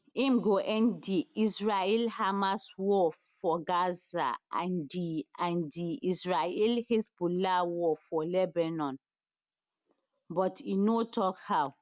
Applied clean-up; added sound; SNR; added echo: none; none; none; none.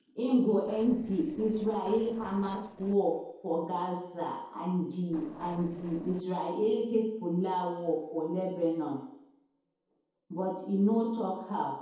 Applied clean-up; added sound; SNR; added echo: neural separator model SepFormer DNS4.